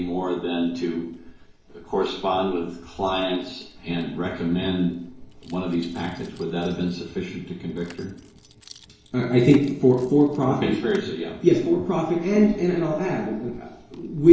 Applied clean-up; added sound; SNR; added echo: neural separator model SepFormer DNS4.